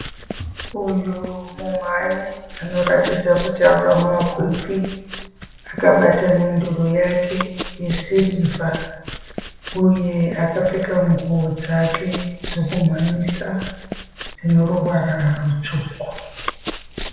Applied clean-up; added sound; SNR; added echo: none; Run; 13 dB; reverberation time 1.0 s.